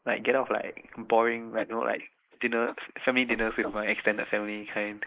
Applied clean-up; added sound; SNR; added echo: neural mask model Resemble Enhance denoiser.